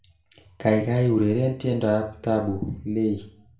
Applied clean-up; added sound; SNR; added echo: none; none; none; reverberation time 0.4 s.